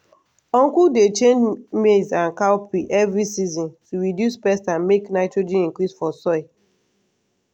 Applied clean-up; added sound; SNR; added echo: none; none; none; none.